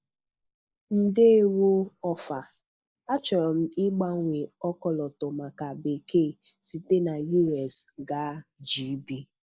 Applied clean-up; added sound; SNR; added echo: neural mask model Resemble Enhance denoiser.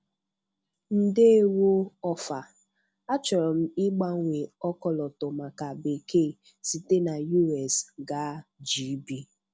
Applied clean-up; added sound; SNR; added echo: none; none; none; none.